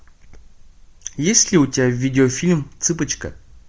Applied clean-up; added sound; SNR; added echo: none; none; none; none.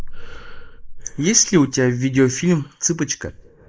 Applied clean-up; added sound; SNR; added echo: neural mask model Resemble Enhance denoiser.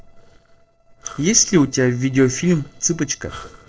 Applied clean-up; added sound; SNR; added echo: neural separator model SepFormer DNS4.